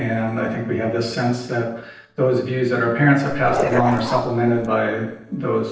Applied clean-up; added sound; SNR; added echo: neural separator model SepFormer DNS4.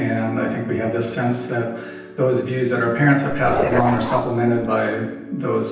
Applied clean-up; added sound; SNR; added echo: none; Dog; 3 dB; reverberation time 0.9 s.